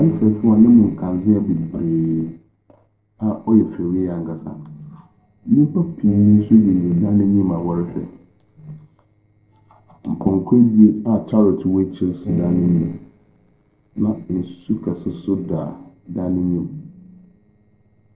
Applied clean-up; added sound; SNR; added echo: neural separator model SepFormer DNS4.